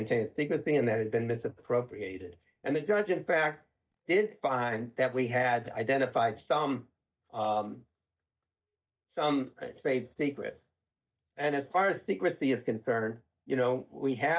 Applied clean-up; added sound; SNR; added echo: neural mask model DeepFilterNet 3.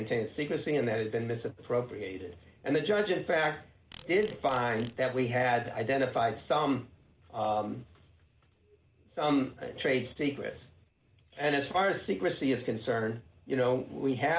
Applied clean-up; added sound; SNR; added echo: none; Insect; 20 dB; none.